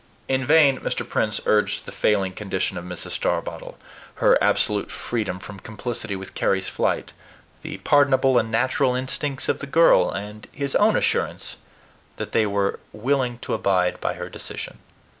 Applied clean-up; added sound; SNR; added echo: none; none; none; none.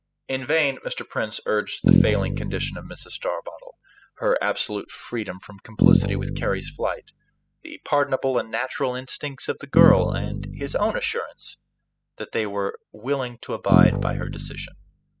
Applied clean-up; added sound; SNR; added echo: classical method spectral subtraction.